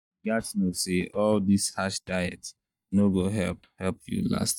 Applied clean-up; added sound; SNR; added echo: neural mask model DeepFilterNet 3.